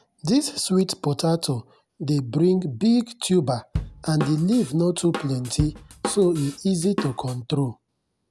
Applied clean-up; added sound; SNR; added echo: none; Drum / Drum kit; 9 dB; none.